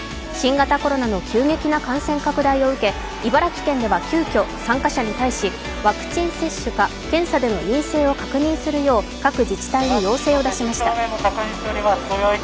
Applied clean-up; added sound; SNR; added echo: none; none; none; none.